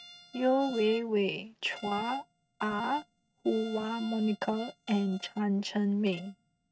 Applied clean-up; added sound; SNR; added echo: neural mask model RNNoise.